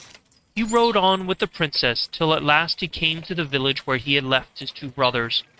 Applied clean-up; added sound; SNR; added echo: neural mask model RNNoise.